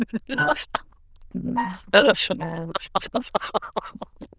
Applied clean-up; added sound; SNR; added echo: neural diffusion model UNIVERSE++.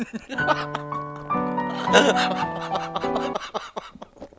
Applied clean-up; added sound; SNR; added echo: none; Piano; -1 dB; none.